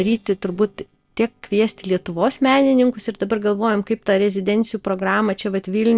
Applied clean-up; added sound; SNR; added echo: neural separator model SepFormer DNS4.